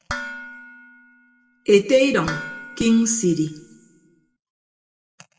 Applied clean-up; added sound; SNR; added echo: none; Dishes, pots, and pans; 14 dB; reverberation time 0.8 s.